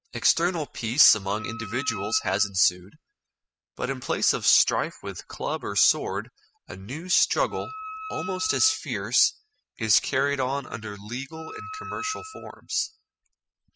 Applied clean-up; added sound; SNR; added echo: classical method spectral subtraction.